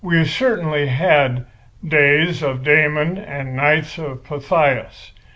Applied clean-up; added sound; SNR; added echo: none; none; none; none.